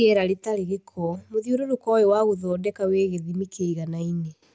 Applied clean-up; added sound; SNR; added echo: none; none; none; none.